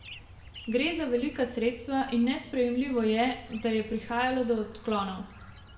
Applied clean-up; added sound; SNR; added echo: none; Chirp, tweet; 19 dB; reverberation time 0.7 s.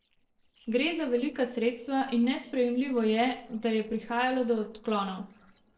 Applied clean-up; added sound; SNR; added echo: neural separator model SepFormer DNS4.